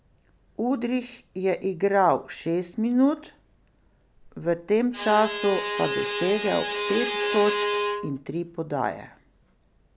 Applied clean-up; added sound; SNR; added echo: none; Bowed string instrument; 2 dB; none.